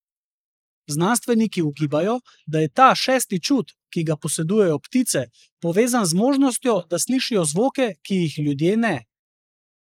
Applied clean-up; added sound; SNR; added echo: neural mask model Resemble Enhance denoiser.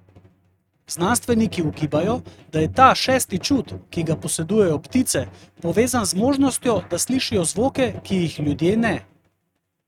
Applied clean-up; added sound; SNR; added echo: neural mask model RNNoise.